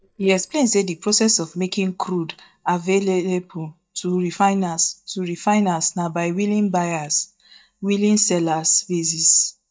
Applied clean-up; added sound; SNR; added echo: neural mask model DeepFilterNet 3.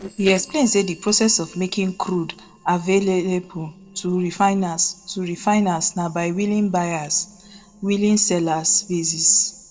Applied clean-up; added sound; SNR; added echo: neural separator model SepFormer DNS4.